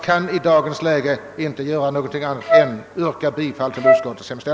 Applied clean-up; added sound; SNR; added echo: none; Wind instrument, woodwind instrument; -3 dB; none.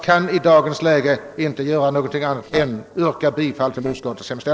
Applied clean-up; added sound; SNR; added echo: neural separator model SepFormer DNS4.